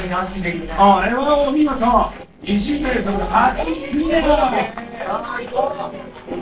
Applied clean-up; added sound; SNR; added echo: neural separator model SepFormer DNS4.